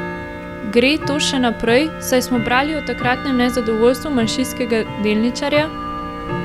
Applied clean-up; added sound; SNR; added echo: none; Tick-tock / Bell; 8 dB; none.